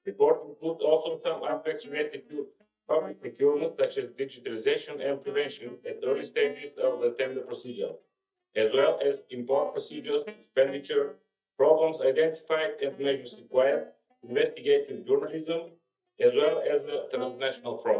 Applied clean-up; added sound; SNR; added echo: neural mask model DeepFilterNet 3.